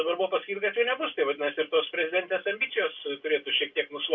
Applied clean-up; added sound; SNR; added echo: none; none; none; reverberation time 0.1 s.